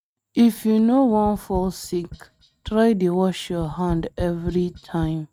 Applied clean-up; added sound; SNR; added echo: neural mask model RNNoise.